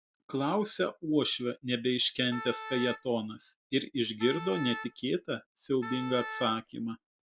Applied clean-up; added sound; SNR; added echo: none; Wind instrument, woodwind instrument; 11 dB; none.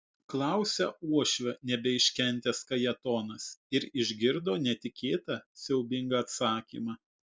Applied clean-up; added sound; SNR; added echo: none; none; none; none.